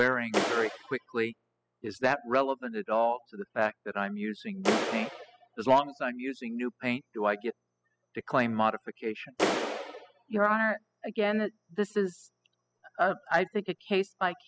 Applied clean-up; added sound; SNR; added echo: classical method spectral subtraction.